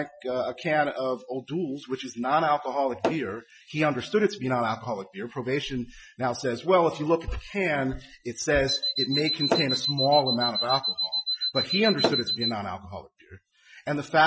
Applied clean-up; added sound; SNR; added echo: classical method Wiener filter.